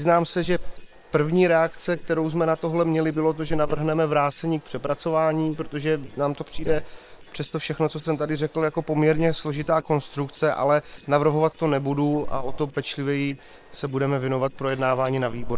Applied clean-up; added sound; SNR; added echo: neural separator model SepFormer WHAM!.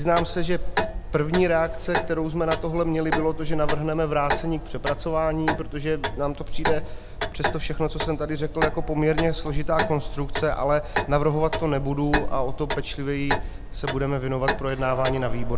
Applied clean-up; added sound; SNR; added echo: none; Clock; 1 dB; none.